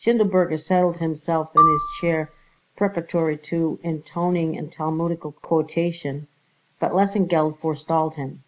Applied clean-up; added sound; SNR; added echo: none; Marimba, xylophone; 1 dB; none.